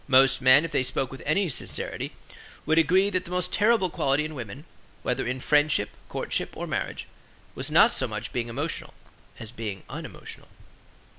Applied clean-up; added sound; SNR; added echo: none; none; none; none.